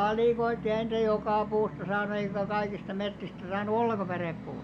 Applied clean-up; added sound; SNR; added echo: none; Musical instrument; 11 dB; none.